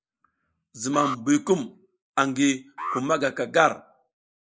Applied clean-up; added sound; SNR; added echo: neural mask model Resemble Enhance denoiser.